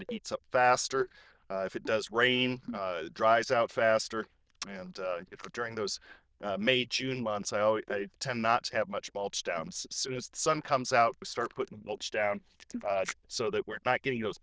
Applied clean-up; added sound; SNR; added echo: neural diffusion model UNIVERSE++.